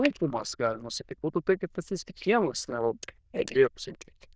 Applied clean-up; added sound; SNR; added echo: neural diffusion model UNIVERSE++.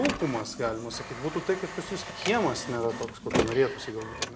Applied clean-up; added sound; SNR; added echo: none; Printer; 5 dB; none.